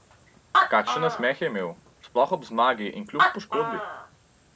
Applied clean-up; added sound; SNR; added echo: none; Animal; 1 dB; none.